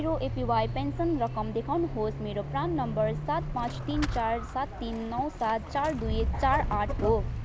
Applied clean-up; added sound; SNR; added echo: none; Squeak / Accelerating, revving, vroom / Vehicle; 3 dB; none.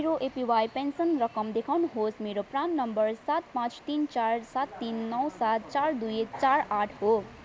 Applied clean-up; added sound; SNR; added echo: none; none; none; none.